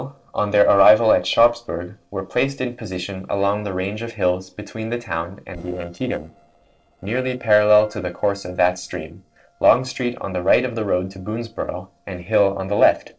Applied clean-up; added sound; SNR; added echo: neural separator model SepFormer DNS4.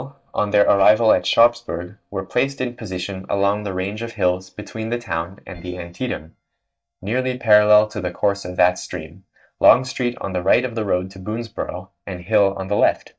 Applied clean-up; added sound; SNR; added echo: neural mask model DeepFilterNet 3.